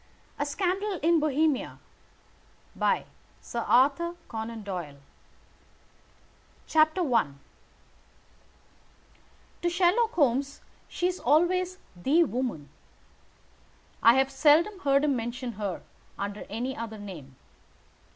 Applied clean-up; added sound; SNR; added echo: none; none; none; none.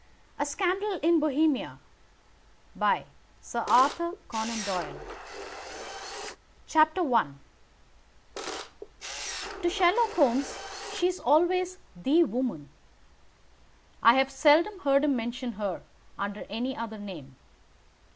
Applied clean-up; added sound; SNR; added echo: none; Camera; 10 dB; none.